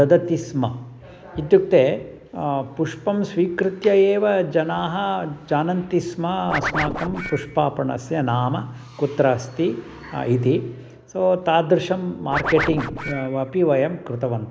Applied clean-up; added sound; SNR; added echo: none; Scratching (performance technique); 7 dB; none.